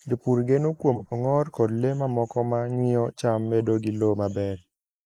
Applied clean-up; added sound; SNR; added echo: neural mask model Resemble Enhance denoiser.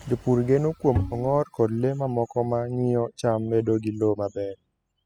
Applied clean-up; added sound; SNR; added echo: classical method spectral subtraction.